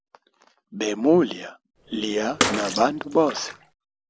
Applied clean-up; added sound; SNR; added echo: none; Bathtub (filling or washing) / Water / Splash, splatter; 5 dB; none.